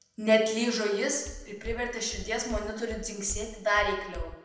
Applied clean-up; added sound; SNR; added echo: none; Walk, footsteps; 11 dB; reverberation time 0.8 s.